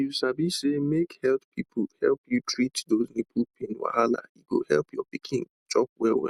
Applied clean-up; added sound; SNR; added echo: none; none; none; none.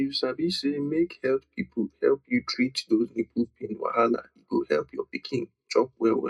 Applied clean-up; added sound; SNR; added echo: none; none; none; reverberation time 0.2 s.